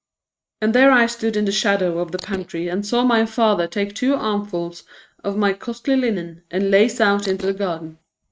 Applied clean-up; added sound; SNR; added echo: neural mask model RNNoise.